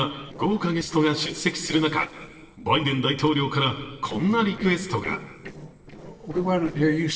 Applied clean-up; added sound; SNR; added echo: neural separator model SepFormer DNS4.